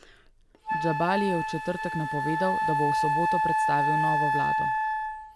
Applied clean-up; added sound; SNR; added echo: none; Wind instrument, woodwind instrument; -4 dB; none.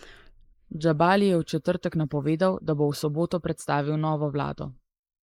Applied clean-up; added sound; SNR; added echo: neural mask model Resemble Enhance denoiser.